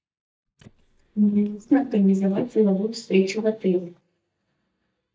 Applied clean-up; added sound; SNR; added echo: neural mask model DeepFilterNet 3.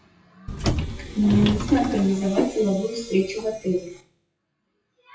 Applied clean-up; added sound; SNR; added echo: classical method WPE with log-MMSE.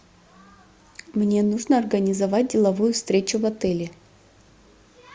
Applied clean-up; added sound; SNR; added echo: none; none; none; none.